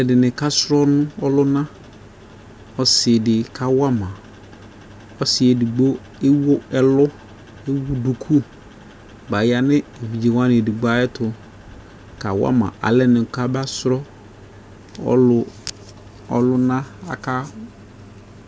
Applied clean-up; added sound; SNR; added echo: none; none; none; none.